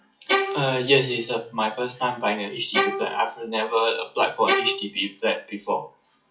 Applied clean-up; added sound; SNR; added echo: classical method WPE with log-MMSE.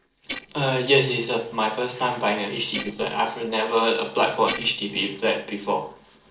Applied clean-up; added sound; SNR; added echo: neural separator model SepFormer DNS4.